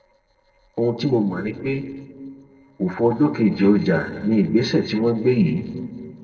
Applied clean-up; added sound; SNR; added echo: neural separator model SepFormer DNS4.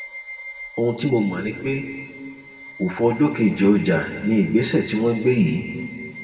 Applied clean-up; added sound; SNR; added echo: none; Bowed string instrument; 11 dB; reverberation time 1.8 s.